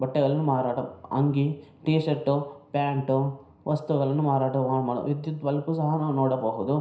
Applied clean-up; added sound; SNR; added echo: none; none; none; reverberation time 0.5 s.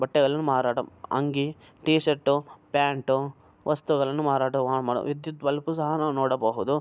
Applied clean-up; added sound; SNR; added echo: none; none; none; none.